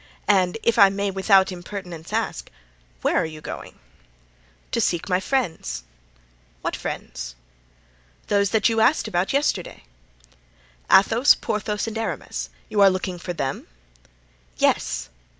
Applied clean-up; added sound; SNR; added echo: none; none; none; none.